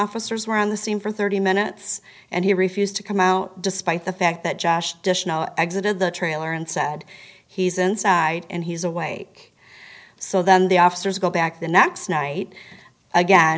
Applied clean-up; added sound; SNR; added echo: none; none; none; none.